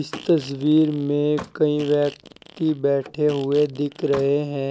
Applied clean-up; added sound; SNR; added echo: none; Slam + Fart; 19 dB; none.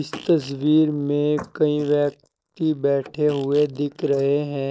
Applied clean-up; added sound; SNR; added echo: neural mask model Resemble Enhance denoiser.